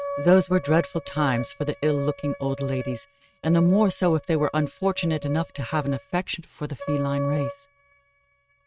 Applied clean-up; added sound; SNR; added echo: neural mask model RNNoise.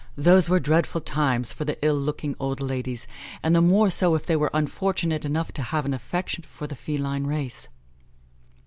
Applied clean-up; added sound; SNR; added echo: none; none; none; none.